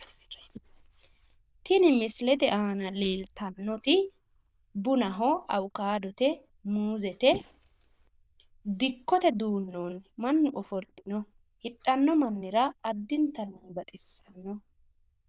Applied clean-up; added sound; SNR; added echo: neural diffusion model UNIVERSE++.